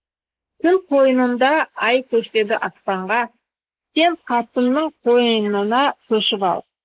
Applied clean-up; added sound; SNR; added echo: neural mask model Resemble Enhance denoiser.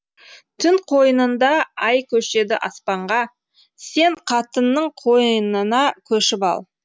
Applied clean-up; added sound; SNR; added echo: none; none; none; none.